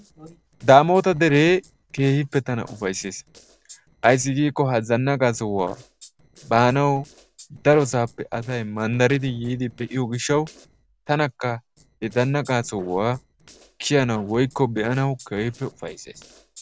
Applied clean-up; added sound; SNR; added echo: neural separator model SepFormer DNS4.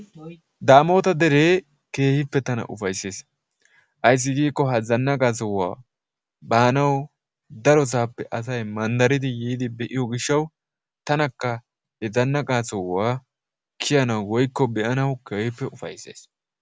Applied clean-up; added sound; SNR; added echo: none; none; none; none.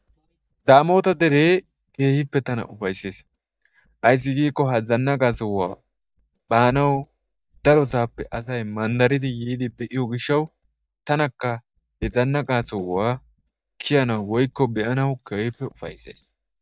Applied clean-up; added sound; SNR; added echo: neural mask model DeepFilterNet 3.